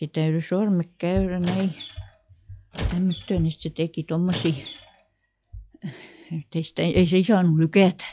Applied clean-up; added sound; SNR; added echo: classical method log-MMSE.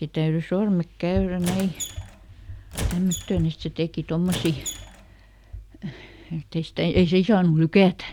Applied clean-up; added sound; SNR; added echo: none; Squeak; 12 dB; none.